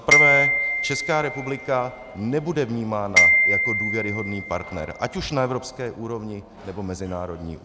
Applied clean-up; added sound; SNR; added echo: none; Glockenspiel; -4 dB; none.